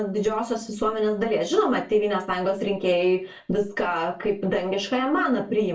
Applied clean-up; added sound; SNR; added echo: none; none; none; reverberation time 0.3 s.